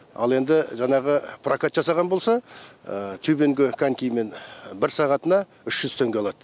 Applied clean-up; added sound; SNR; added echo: none; none; none; none.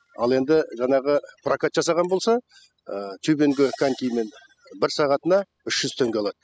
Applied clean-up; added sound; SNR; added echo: classical method spectral subtraction.